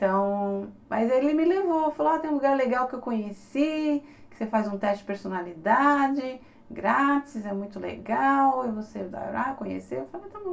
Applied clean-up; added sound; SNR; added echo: none; none; none; reverberation time 0.2 s.